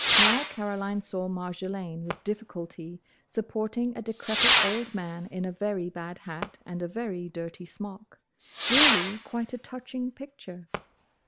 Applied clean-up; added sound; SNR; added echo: none; Whoosh, swoosh, swish / Fireworks; -4 dB; none.